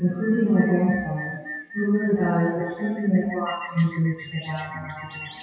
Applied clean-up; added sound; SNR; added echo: classical method WPE with log-MMSE.